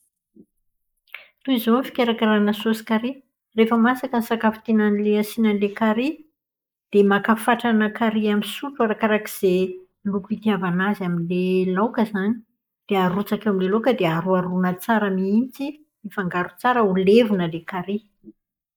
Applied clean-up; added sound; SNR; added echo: neural mask model Resemble Enhance denoiser.